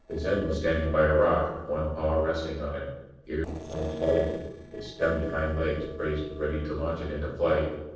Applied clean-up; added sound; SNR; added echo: neural separator model SepFormer DNS4.